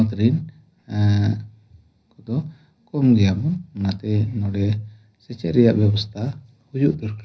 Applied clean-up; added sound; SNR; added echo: none; none; none; reverberation time 0.5 s.